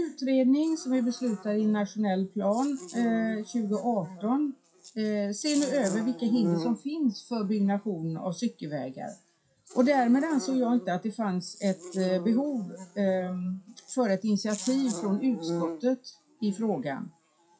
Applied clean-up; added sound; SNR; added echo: classical method WPE with log-MMSE.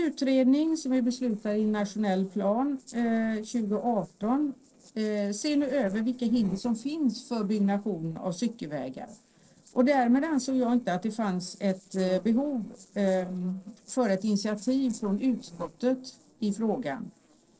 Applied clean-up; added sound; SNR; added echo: neural separator model SepFormer DNS4.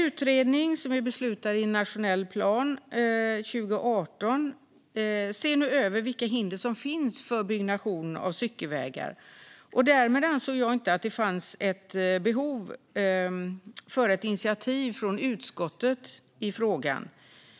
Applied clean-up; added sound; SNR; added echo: none; none; none; none.